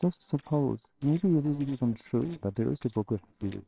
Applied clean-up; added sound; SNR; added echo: neural separator model SepFormer WHAMR!.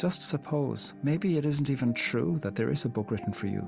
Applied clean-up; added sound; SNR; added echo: none; none; none; none.